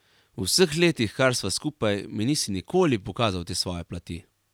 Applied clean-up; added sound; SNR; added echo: none; none; none; none.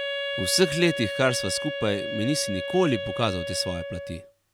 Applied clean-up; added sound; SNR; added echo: none; Wind instrument, woodwind instrument; 5 dB; none.